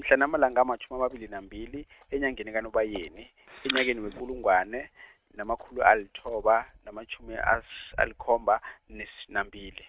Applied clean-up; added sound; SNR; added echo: neural mask model RNNoise.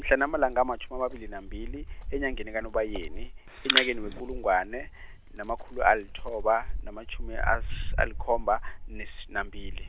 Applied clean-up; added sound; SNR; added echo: none; Wind; 4 dB; none.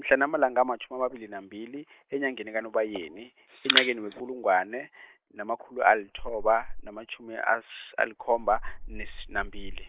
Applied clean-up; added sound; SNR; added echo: neural mask model Resemble Enhance denoiser.